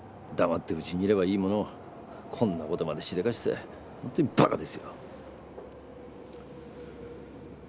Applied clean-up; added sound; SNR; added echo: none; none; none; none.